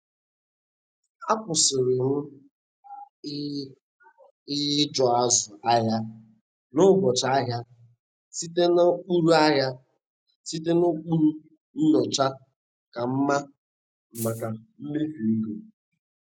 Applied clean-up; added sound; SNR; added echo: none; Rattle (instrument); 14 dB; none.